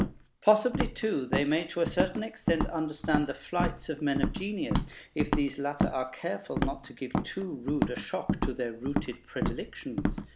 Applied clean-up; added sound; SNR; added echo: none; Walk, footsteps; 2 dB; none.